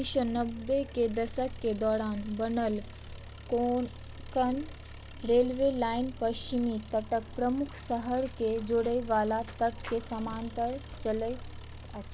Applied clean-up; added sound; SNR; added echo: none; Engine + Buzz; 12 dB; none.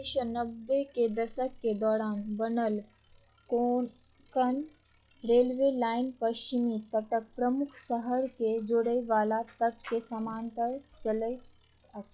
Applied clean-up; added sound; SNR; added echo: classical method log-MMSE.